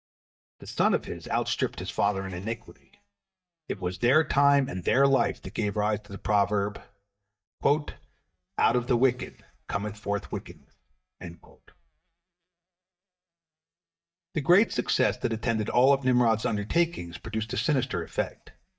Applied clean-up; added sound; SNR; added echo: neural mask model DeepFilterNet 3.